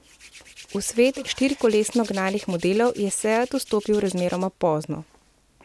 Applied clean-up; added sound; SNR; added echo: none; Hands; 19 dB; none.